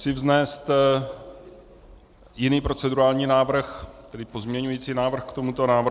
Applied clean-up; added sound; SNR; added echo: none; none; none; none.